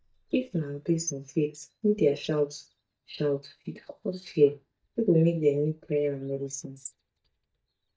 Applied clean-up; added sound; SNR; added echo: neural mask model DeepFilterNet 3.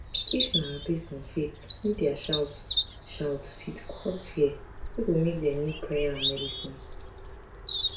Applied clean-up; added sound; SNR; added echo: none; Bird vocalization, bird call, bird song; 0 dB; reverberation time 0.3 s.